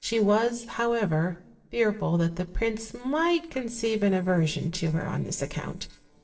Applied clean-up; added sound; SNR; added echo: neural separator model SepFormer DNS4.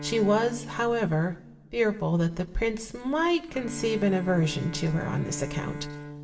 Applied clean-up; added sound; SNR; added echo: none; Bowed string instrument; 13 dB; reverberation time 0.7 s.